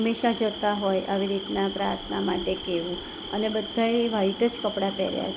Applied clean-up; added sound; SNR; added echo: none; Cricket; 12 dB; none.